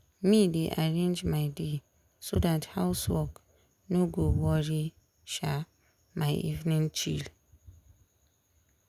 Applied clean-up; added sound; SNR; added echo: none; none; none; none.